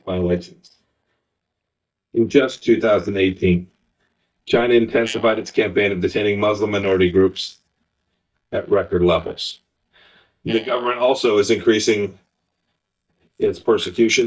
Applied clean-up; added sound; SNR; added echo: neural mask model DeepFilterNet 3.